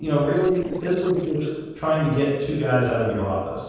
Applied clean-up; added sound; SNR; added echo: neural separator model SepFormer DNS4.